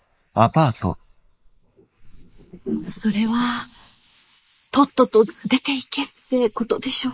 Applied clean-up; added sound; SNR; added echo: neural mask model Resemble Enhance denoiser.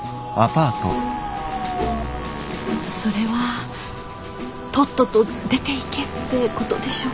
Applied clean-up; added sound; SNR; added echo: none; Wind instrument, woodwind instrument; 15 dB; none.